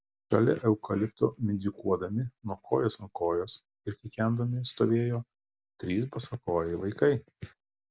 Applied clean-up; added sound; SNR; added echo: none; none; none; none.